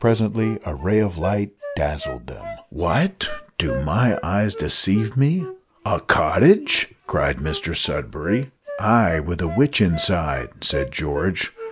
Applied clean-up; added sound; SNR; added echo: none; Wind instrument, woodwind instrument; 14 dB; none.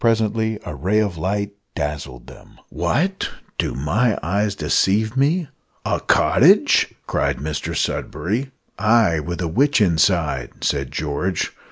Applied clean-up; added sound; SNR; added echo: none; none; none; none.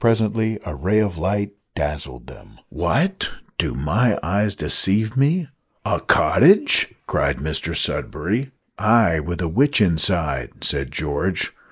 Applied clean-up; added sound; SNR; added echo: neural mask model Resemble Enhance denoiser.